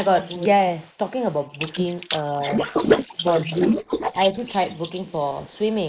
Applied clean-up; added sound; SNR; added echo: neural mask model Resemble Enhance denoiser.